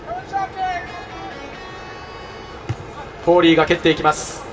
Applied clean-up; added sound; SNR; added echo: none; Electric guitar; 18 dB; reverberation time 0.9 s.